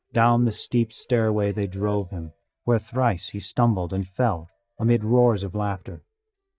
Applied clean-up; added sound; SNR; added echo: neural mask model DeepFilterNet 3.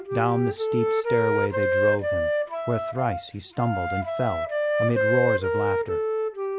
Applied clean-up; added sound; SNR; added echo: none; Wind instrument, woodwind instrument; -3 dB; none.